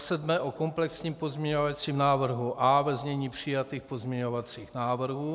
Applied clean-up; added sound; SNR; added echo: none; none; none; none.